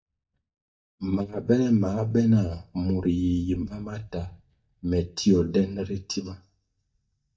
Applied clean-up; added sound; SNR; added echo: neural mask model DeepFilterNet 3.